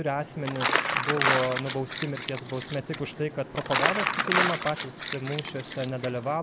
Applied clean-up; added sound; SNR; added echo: none; Crumpling, crinkling; -1 dB; none.